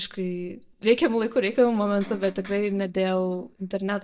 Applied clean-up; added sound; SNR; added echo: neural mask model DeepFilterNet 3.